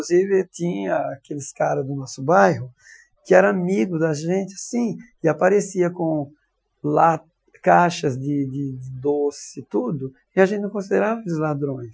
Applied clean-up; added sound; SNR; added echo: classical method Wiener filter.